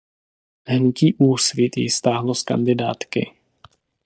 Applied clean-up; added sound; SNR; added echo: neural mask model DeepFilterNet 3.